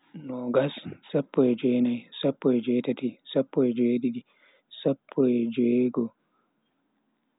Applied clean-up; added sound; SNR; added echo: none; none; none; none.